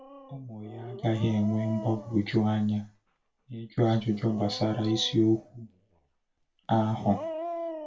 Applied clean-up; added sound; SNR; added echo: none; Dog; 13 dB; reverberation time 0.2 s.